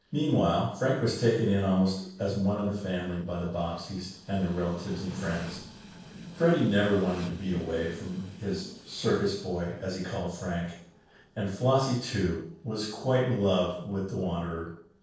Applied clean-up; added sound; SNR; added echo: neural separator model SepFormer DNS4.